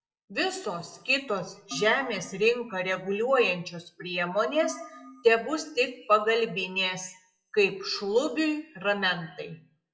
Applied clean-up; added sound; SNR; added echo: classical method WPE with log-MMSE.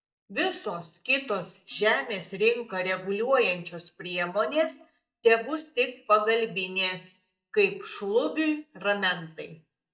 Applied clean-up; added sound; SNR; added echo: neural mask model DeepFilterNet 3.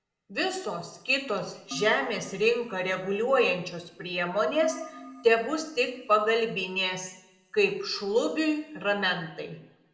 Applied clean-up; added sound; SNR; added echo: none; Keyboard (musical); 19 dB; reverberation time 0.7 s.